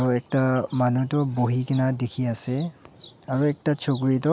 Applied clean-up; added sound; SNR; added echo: none; none; none; none.